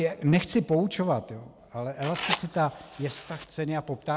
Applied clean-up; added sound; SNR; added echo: none; Fire; 7 dB; none.